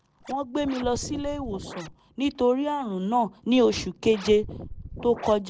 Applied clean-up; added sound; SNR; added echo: none; Scratching (performance technique); 14 dB; none.